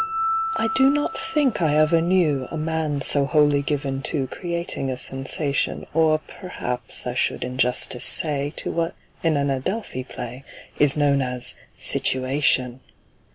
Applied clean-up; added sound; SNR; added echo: none; Piano; 12 dB; none.